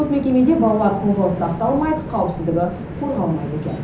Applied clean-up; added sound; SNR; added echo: none; Train; 10 dB; reverberation time 0.6 s.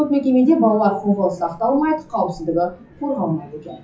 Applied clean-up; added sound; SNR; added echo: classical method WPE with log-MMSE.